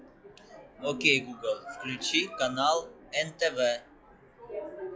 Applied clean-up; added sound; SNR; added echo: classical method log-MMSE.